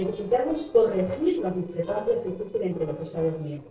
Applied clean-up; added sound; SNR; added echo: neural separator model SepFormer DNS4.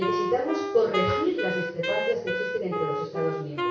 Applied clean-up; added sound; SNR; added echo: none; Wind instrument, woodwind instrument; 1 dB; reverberation time 0.6 s.